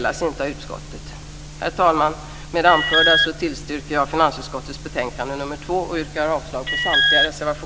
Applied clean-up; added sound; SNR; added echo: none; Alarm; -3 dB; none.